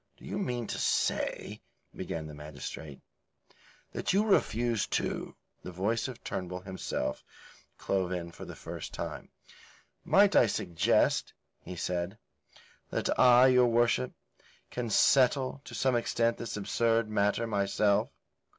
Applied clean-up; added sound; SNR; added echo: none; none; none; none.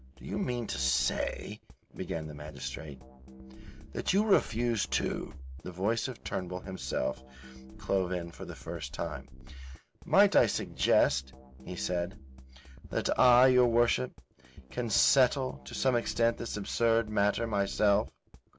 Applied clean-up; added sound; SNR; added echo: none; Drum kit; 16 dB; none.